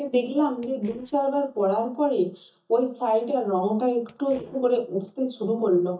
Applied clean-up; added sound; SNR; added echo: neural mask model DeepFilterNet 3.